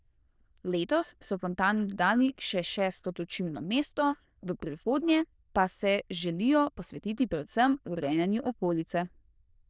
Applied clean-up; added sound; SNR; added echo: neural diffusion model UNIVERSE++.